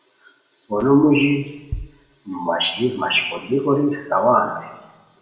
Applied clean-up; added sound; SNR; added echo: none; Bass drum; 16 dB; reverberation time 1.0 s.